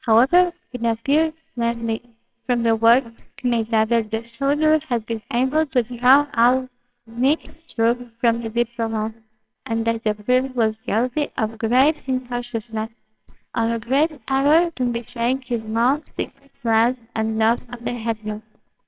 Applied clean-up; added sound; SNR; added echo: neural separator model SepFormer WHAMR!.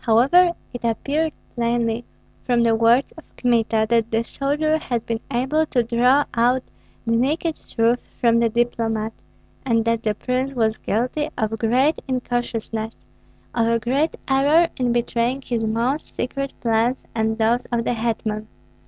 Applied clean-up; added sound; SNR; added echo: none; none; none; none.